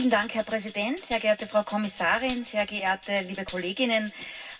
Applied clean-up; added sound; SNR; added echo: none; Tambourine; 2 dB; reverberation time 0.4 s.